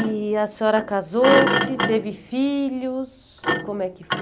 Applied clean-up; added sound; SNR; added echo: none; Thump, thud; 3 dB; none.